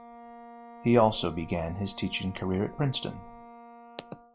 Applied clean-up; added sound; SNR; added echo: none; Wind instrument, woodwind instrument; 18 dB; none.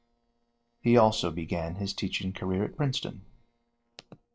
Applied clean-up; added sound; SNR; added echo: neural separator model SepFormer DNS4.